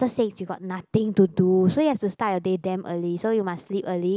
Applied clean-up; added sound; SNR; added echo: none; none; none; none.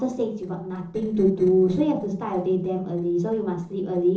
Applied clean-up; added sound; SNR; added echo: neural separator model SepFormer DNS4.